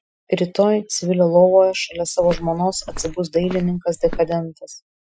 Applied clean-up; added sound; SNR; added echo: classical method Wiener filter.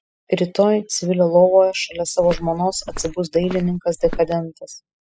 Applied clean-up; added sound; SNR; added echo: classical method spectral subtraction.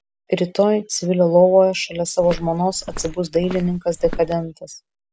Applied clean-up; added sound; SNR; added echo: none; Walk, footsteps; 13 dB; none.